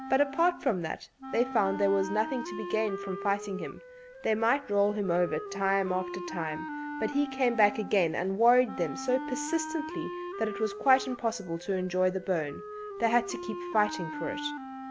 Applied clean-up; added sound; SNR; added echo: none; Wind instrument, woodwind instrument; 10 dB; none.